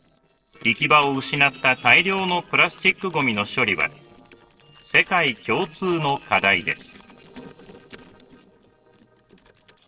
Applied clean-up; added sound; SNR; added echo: neural separator model SepFormer DNS4.